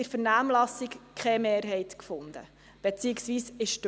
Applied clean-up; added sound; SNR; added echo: none; none; none; none.